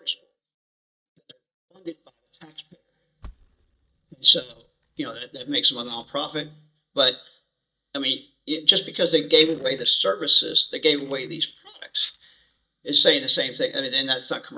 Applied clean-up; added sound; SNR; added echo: neural mask model DeepFilterNet 3.